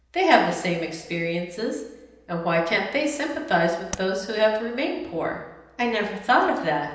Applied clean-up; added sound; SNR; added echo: none; Tap; 12 dB; reverberation time 0.9 s.